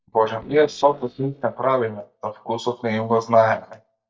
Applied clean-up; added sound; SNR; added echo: neural mask model DeepFilterNet 3.